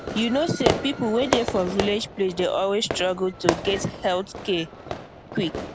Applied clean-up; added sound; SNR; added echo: none; Fireworks; 4 dB; none.